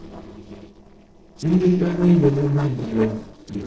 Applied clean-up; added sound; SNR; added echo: neural separator model SepFormer DNS4.